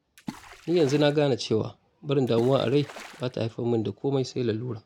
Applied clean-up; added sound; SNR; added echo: none; Water / Splash, splatter; 19 dB; none.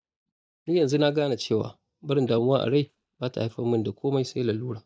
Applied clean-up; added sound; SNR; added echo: neural mask model DeepFilterNet 3.